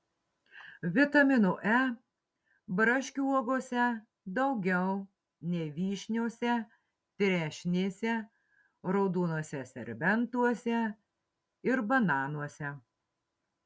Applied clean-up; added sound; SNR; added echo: none; none; none; none.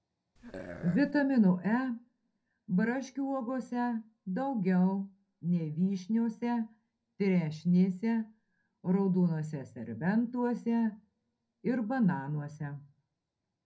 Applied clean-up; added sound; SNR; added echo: none; Burping, eructation; 13 dB; reverberation time 0.4 s.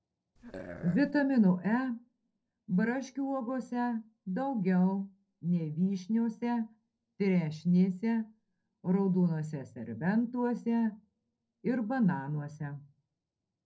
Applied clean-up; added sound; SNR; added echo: neural separator model SepFormer DNS4.